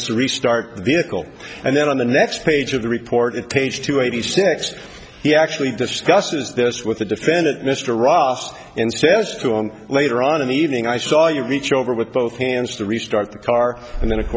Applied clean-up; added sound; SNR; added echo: none; none; none; none.